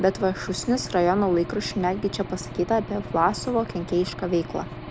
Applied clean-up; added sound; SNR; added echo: none; Engine / Aircraft; 12 dB; none.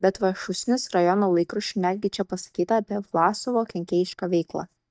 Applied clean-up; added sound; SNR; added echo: neural mask model DeepFilterNet 3.